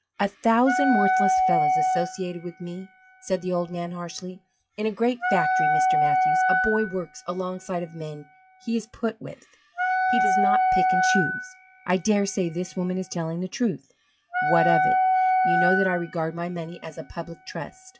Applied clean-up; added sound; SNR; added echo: classical method log-MMSE.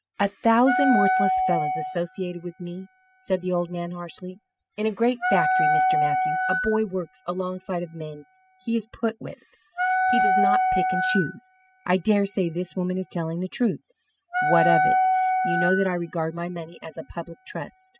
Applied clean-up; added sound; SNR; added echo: classical method spectral subtraction.